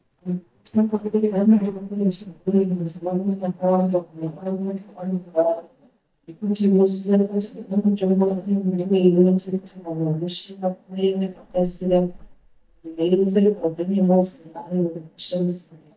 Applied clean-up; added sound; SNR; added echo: neural mask model DeepFilterNet 3.